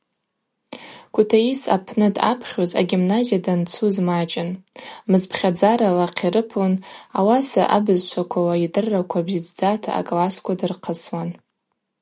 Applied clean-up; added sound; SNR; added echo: none; none; none; none.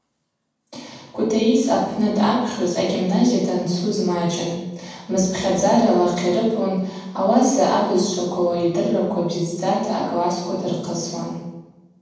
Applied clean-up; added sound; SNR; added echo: none; none; none; reverberation time 1.2 s.